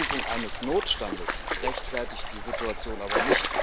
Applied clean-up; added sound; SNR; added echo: none; Stream; -4 dB; none.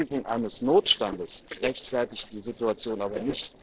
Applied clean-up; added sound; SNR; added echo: neural separator model SepFormer DNS4.